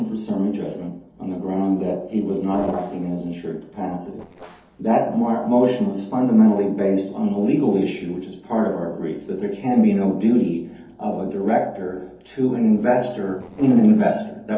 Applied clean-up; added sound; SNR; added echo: neural separator model SepFormer DNS4.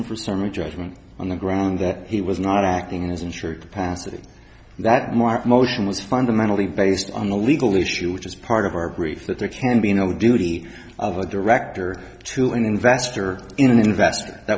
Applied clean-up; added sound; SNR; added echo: none; none; none; none.